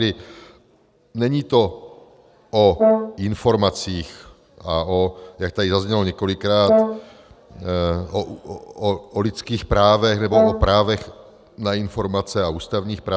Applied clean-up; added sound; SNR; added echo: none; Brass instrument; 1 dB; none.